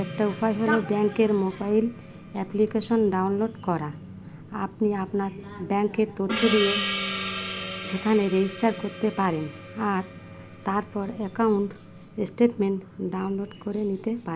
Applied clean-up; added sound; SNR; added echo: none; Gong; 11 dB; none.